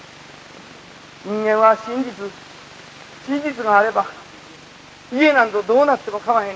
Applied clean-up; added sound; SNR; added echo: none; none; none; none.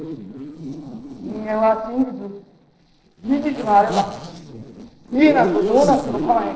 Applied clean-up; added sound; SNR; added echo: neural separator model SepFormer DNS4.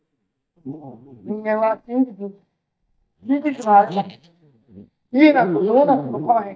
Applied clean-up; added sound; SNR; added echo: neural mask model DeepFilterNet 3.